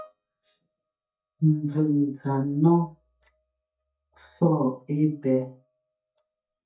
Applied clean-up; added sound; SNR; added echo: neural mask model DeepFilterNet 3.